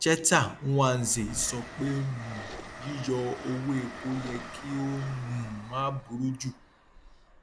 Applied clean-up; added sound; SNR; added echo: none; Mechanisms + Train; 14 dB; none.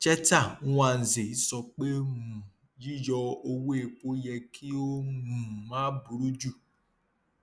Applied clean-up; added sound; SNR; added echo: none; none; none; none.